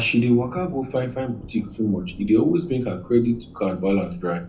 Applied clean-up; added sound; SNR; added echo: none; Thunder; 18 dB; reverberation time 0.3 s.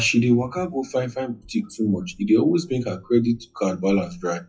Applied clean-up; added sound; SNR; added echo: classical method WPE with log-MMSE.